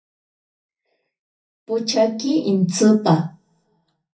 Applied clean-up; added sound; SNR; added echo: none; none; none; reverberation time 0.3 s.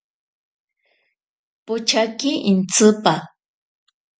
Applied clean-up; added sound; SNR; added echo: none; none; none; none.